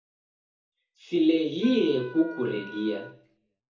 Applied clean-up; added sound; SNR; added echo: none; Wind instrument, woodwind instrument; 17 dB; reverberation time 0.6 s.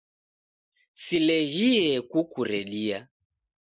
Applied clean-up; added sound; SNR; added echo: none; none; none; none.